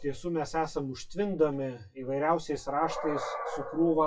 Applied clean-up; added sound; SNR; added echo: classical method WPE with log-MMSE.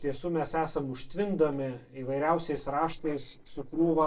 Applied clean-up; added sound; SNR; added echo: neural separator model SepFormer DNS4.